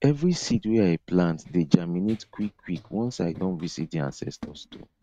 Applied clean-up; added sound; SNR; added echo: neural mask model RNNoise.